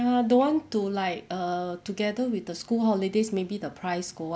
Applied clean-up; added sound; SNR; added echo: none; none; none; none.